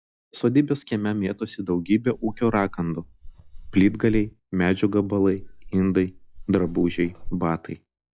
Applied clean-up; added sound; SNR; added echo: classical method log-MMSE.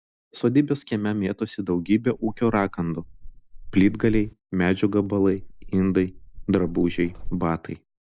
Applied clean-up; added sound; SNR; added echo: neural mask model Resemble Enhance denoiser.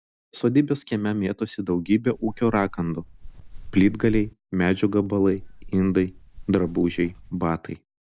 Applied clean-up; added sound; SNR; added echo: neural mask model DeepFilterNet 3.